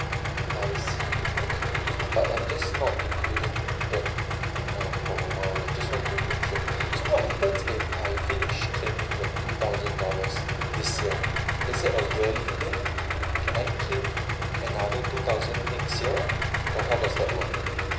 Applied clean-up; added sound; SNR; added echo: none; Idling; -5 dB; reverberation time 0.5 s.